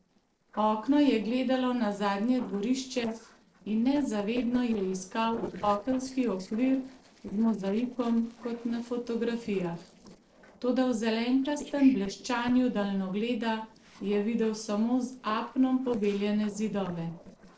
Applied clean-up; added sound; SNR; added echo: neural separator model SepFormer DNS4.